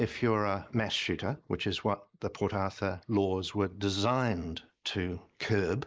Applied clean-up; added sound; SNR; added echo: neural mask model Resemble Enhance denoiser.